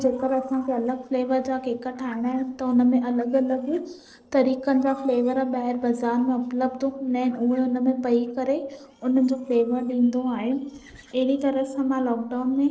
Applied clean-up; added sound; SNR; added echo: neural separator model SepFormer DNS4.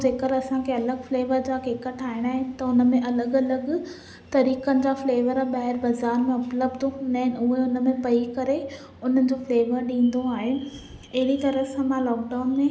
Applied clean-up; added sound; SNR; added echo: none; none; none; none.